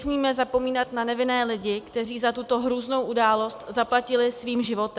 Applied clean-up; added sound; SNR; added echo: none; none; none; none.